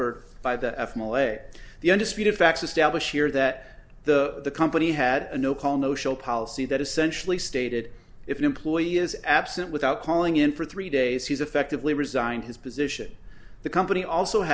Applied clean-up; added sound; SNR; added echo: none; none; none; none.